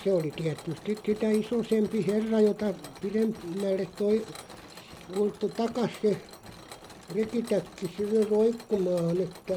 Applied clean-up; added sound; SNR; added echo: none; Mechanisms; 18 dB; none.